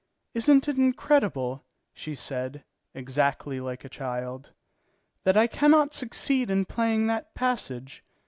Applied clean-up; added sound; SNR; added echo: none; none; none; none.